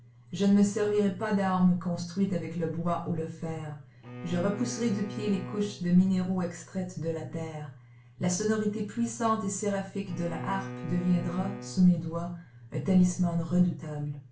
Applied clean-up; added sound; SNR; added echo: none; Bowed string instrument; 13 dB; reverberation time 0.3 s.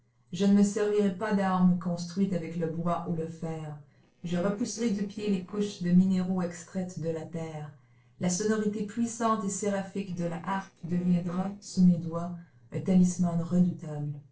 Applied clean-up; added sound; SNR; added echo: neural separator model SepFormer DNS4.